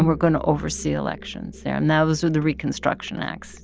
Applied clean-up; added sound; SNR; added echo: none; none; none; none.